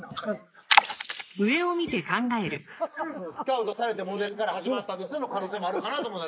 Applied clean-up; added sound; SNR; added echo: neural mask model Resemble Enhance denoiser.